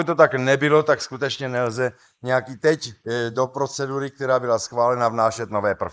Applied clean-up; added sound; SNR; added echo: neural mask model Resemble Enhance denoiser.